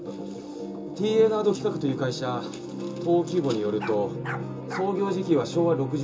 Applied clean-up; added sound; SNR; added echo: none; Bark; 14 dB; reverberation time 0.2 s.